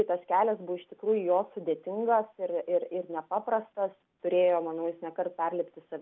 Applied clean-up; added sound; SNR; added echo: none; none; none; none.